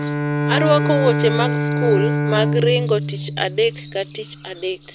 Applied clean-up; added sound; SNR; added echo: none; Bowed string instrument; 0 dB; none.